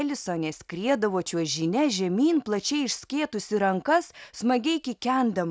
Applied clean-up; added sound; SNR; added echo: none; none; none; none.